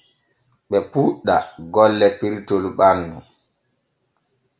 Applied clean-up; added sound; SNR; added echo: none; none; none; none.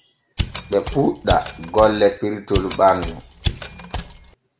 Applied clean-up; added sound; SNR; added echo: none; Mechanisms; 7 dB; none.